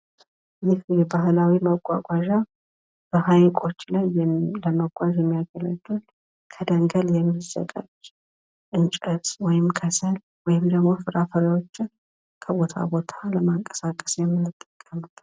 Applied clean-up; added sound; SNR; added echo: none; none; none; none.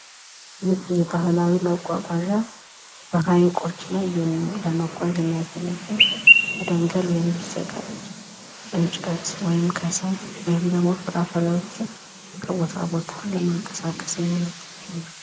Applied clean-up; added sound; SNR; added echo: neural mask model Resemble Enhance denoiser.